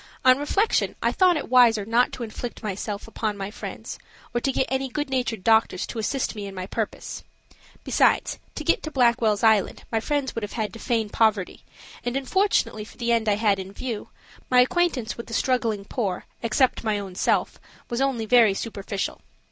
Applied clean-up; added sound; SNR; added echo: none; none; none; none.